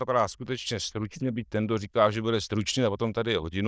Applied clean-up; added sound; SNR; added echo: neural diffusion model UNIVERSE++.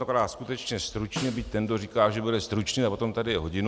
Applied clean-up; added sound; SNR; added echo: none; Snare drum; 15 dB; none.